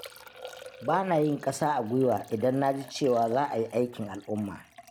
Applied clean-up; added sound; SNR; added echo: none; Liquid; 18 dB; none.